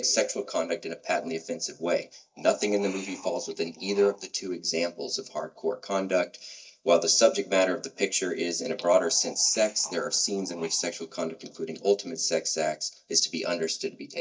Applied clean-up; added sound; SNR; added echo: neural mask model DeepFilterNet 3.